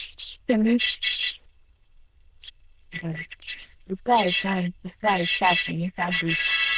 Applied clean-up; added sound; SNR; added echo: neural diffusion model UNIVERSE++.